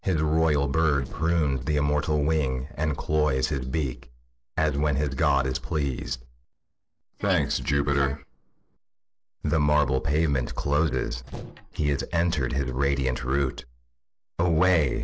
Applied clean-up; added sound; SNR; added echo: neural separator model SepFormer DNS4.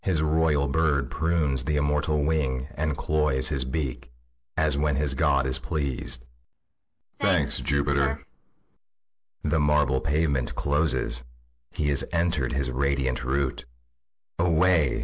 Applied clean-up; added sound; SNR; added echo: none; none; none; none.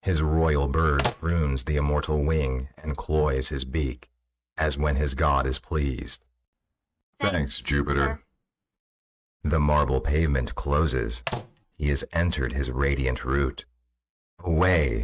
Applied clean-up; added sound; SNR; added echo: neural mask model RNNoise.